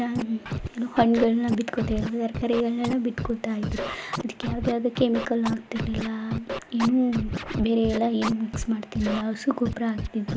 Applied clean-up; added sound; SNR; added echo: none; Scratching (performance technique); 7 dB; none.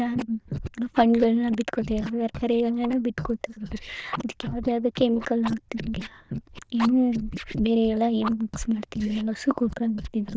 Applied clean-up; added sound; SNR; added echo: neural diffusion model UNIVERSE++.